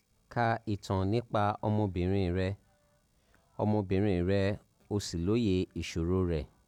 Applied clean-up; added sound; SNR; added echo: none; none; none; none.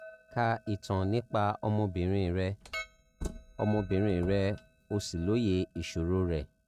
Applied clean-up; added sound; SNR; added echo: neural mask model RNNoise.